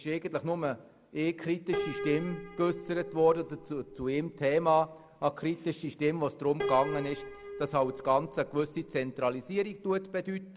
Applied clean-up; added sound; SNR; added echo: none; Piano; 11 dB; none.